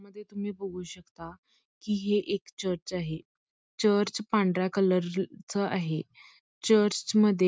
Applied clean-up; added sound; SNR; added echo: none; none; none; none.